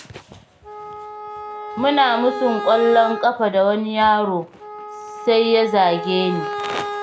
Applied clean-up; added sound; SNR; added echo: none; Wind instrument, woodwind instrument; 10 dB; none.